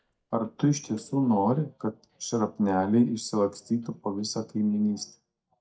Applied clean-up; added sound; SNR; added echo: neural mask model DeepFilterNet 3.